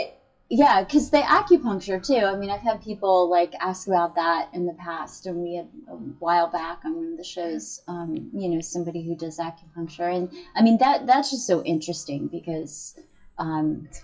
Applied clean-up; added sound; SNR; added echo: classical method WPE with log-MMSE.